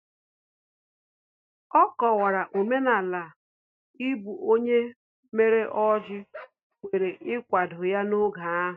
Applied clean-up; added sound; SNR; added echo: neural mask model RNNoise.